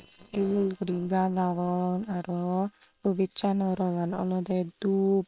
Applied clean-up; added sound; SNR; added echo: neural separator model SepFormer WHAM!.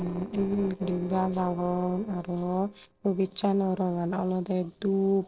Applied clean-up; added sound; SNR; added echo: neural separator model SepFormer DNS4.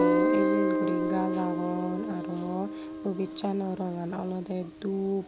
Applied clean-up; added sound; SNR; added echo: none; Guitar; -2 dB; none.